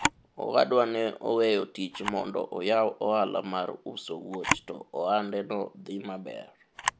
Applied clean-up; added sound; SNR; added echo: none; Camera; 9 dB; none.